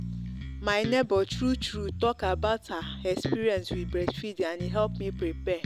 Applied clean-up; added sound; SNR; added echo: none; Bass guitar; 7 dB; none.